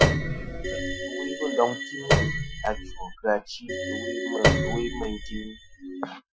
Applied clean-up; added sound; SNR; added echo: classical method Wiener filter.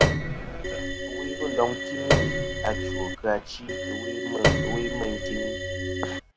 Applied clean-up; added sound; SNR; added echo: none; Piano + Organ; -5 dB; none.